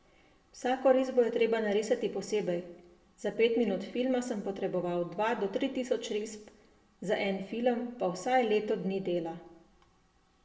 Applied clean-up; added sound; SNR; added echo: none; none; none; reverberation time 0.6 s.